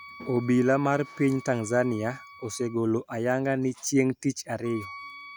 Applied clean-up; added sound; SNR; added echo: none; Wind instrument, woodwind instrument; 20 dB; none.